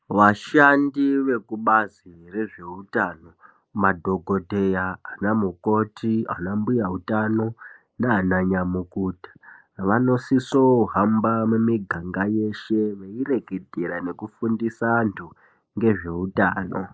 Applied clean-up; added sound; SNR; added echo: neural mask model Resemble Enhance denoiser.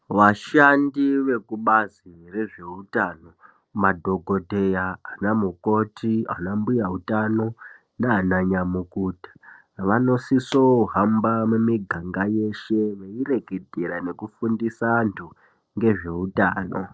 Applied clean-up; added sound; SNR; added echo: neural separator model SepFormer DNS4.